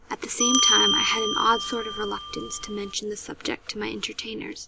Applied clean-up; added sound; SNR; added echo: none; Bell; -3 dB; none.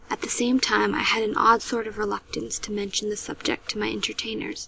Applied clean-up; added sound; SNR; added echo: none; none; none; none.